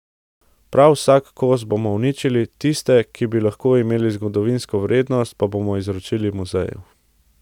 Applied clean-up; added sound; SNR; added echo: none; none; none; none.